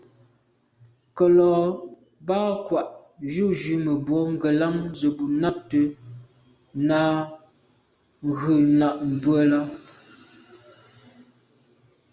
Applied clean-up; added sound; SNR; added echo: none; none; none; none.